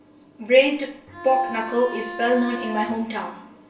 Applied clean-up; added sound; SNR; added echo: none; Bowed string instrument; 12 dB; reverberation time 0.3 s.